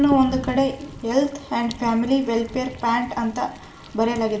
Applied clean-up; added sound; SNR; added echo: none; Thunder; 15 dB; reverberation time 0.3 s.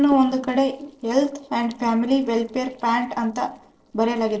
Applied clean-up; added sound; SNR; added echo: neural separator model SepFormer DNS4.